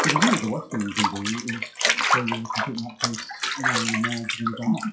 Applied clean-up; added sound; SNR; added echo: classical method WPE with log-MMSE.